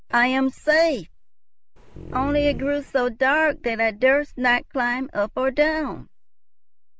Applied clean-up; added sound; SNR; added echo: none; Dog; 11 dB; none.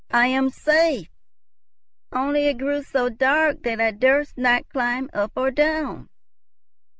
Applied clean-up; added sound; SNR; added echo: none; none; none; none.